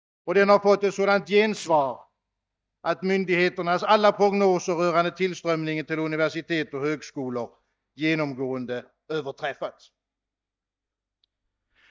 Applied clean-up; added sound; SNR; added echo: neural mask model DeepFilterNet 3.